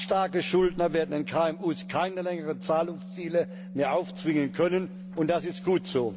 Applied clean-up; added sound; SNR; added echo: none; Organ; 13 dB; none.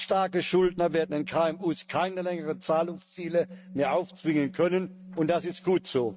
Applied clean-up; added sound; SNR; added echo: neural mask model RNNoise.